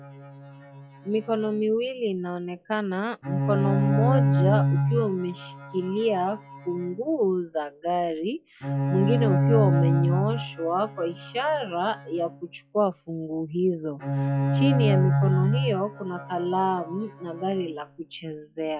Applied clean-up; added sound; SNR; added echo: classical method log-MMSE.